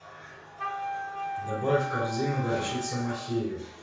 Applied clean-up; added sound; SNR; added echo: none; Wind instrument, woodwind instrument; 5 dB; reverberation time 0.6 s.